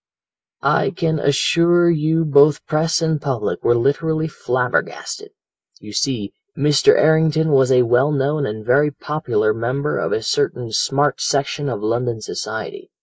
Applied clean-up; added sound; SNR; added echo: neural mask model Resemble Enhance denoiser.